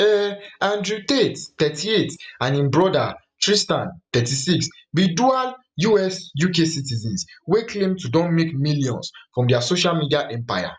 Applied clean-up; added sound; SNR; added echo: none; none; none; none.